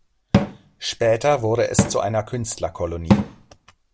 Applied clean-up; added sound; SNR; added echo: none; Cupboard open or close / Drawer open or close; 1 dB; none.